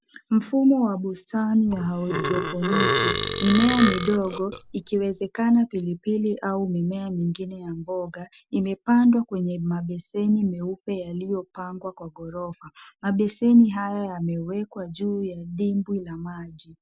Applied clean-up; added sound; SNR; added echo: none; Burping, eructation; 2 dB; none.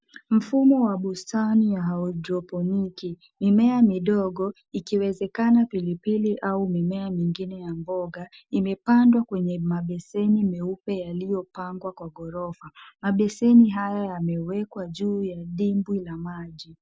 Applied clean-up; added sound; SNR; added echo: none; none; none; none.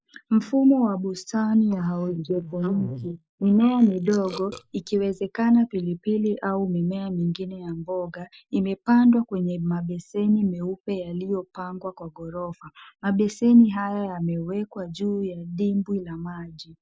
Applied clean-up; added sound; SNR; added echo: neural mask model Resemble Enhance denoiser.